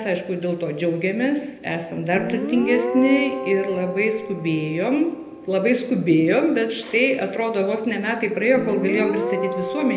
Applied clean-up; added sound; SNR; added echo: none; Guitar; 9 dB; reverberation time 0.6 s.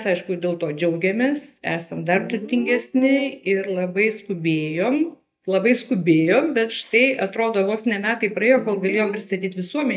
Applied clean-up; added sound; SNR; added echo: neural mask model DeepFilterNet 3.